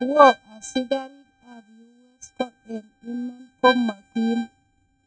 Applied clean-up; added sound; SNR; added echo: neural mask model RNNoise.